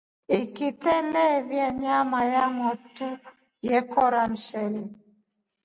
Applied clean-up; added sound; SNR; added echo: none; none; none; none.